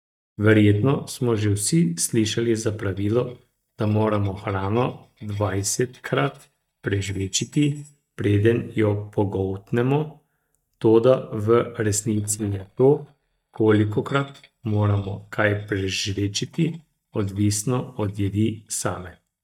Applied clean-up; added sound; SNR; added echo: neural mask model DeepFilterNet 3.